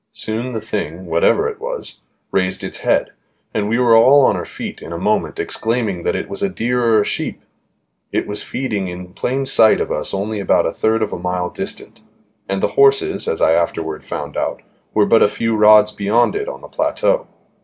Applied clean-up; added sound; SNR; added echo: none; none; none; none.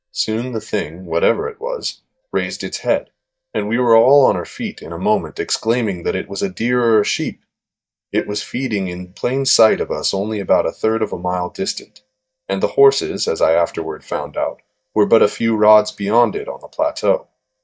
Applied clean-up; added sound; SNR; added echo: neural mask model DeepFilterNet 3.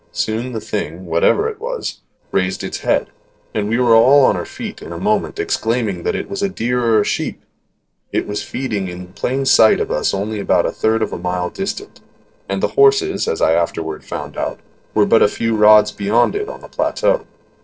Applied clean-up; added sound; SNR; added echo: neural separator model SepFormer DNS4.